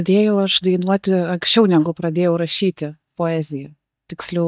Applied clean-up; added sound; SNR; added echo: neural mask model DeepFilterNet 3.